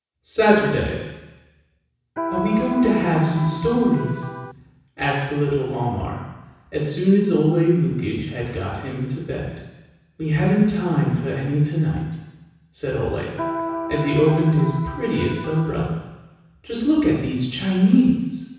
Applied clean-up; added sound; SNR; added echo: none; Electric guitar; 8 dB; reverberation time 1.1 s.